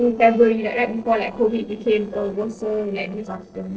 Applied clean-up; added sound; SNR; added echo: neural separator model SepFormer DNS4.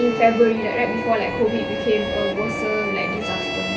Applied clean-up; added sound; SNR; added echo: none; Bowed string instrument; 6 dB; reverberation time 0.3 s.